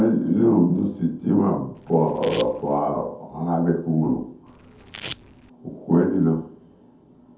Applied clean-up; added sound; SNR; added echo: none; Domestic sounds, home sounds; 11 dB; reverberation time 0.5 s.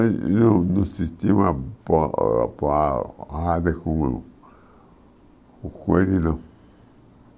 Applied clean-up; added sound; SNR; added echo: none; none; none; none.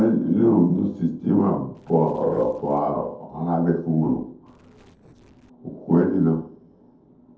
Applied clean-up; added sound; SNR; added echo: neural separator model SepFormer DNS4.